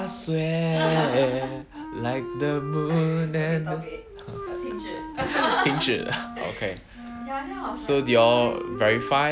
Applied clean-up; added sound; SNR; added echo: none; Wind instrument, woodwind instrument; 12 dB; none.